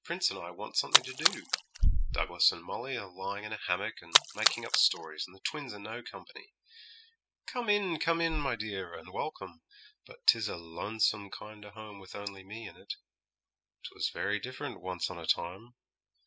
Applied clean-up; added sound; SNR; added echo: classical method spectral subtraction.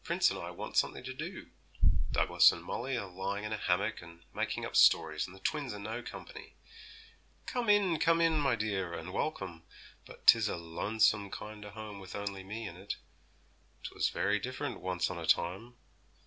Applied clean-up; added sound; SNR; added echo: none; none; none; none.